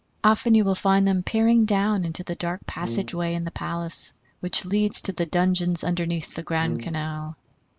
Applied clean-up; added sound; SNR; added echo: none; Brass instrument; 12 dB; none.